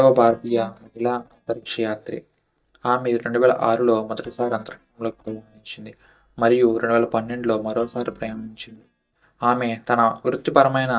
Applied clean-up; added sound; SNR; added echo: neural mask model DeepFilterNet 3.